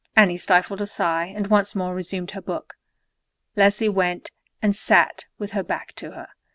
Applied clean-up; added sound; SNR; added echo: none; none; none; none.